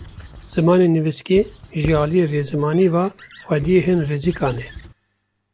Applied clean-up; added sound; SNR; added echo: none; Squeak / Writing; 17 dB; none.